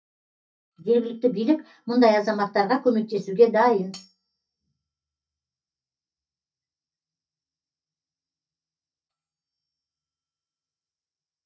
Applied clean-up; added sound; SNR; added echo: neural mask model DeepFilterNet 3.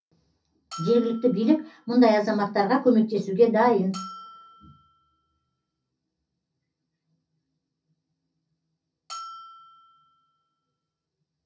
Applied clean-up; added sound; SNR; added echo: none; Bell; 18 dB; reverberation time 0.3 s.